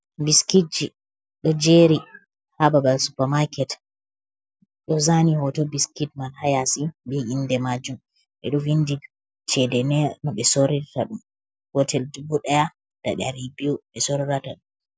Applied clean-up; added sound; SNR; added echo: none; none; none; none.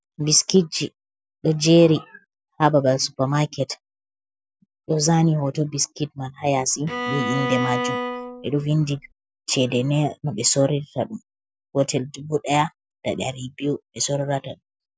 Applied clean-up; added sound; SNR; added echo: none; Bowed string instrument; 5 dB; none.